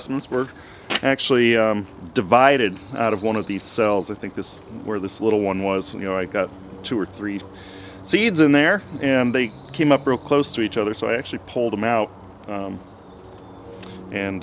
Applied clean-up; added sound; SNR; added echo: none; none; none; none.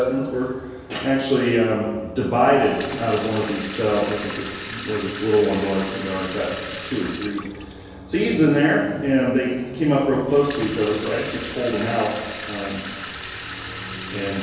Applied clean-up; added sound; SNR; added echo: none; Sink (filling or washing) / Water tap, faucet; 9 dB; reverberation time 1.2 s.